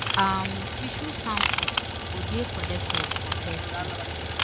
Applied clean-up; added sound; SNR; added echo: none; Ratchet, pawl / Tools + Idling; -4 dB; none.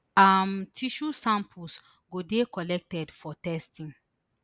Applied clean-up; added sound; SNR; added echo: none; none; none; none.